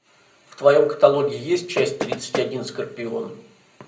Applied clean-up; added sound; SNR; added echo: none; Knock; 8 dB; reverberation time 0.4 s.